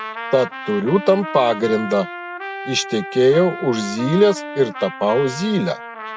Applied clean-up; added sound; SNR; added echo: none; Trumpet; 11 dB; none.